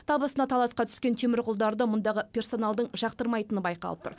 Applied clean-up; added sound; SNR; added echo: none; none; none; none.